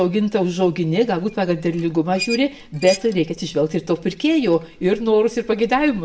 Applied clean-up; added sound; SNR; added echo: none; Squeak; 16 dB; reverberation time 0.4 s.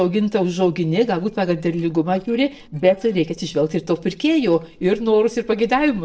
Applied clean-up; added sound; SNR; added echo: neural separator model SepFormer DNS4.